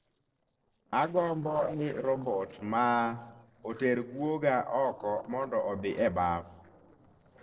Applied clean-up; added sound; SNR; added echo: neural separator model SepFormer DNS4.